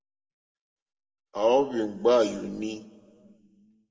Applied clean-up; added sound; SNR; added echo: none; none; none; reverberation time 0.9 s.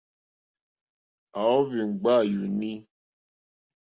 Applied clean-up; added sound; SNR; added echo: none; none; none; none.